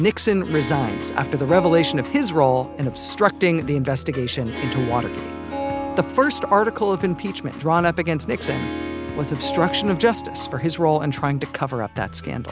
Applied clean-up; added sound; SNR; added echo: none; Harp; 9 dB; none.